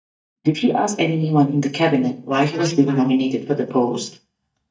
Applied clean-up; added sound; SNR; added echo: neural mask model DeepFilterNet 3.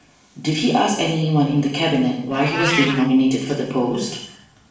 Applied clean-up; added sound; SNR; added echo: none; Meow; 12 dB; reverberation time 0.7 s.